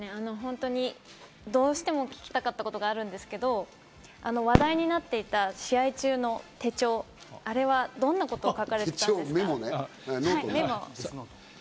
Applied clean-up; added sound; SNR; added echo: none; Fireworks; 3 dB; none.